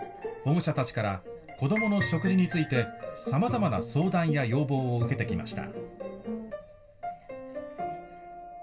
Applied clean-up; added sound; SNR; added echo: none; none; none; reverberation time 0.2 s.